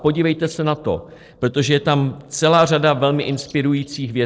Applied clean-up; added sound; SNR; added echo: neural separator model SepFormer DNS4.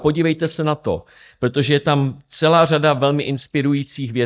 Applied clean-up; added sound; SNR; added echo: neural mask model DeepFilterNet 3.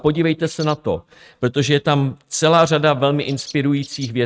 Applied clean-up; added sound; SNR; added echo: neural mask model RNNoise.